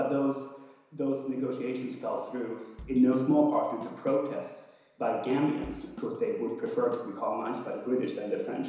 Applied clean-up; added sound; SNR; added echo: none; Drum / Drum kit; 20 dB; reverberation time 1.0 s.